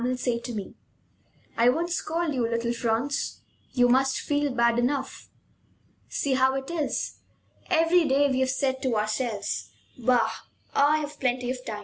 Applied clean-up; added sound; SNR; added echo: none; none; none; none.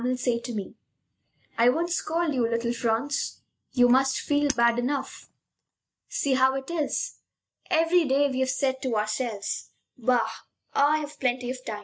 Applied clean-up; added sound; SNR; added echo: neural mask model DeepFilterNet 3.